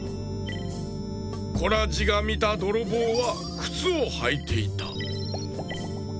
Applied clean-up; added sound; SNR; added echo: none; none; none; none.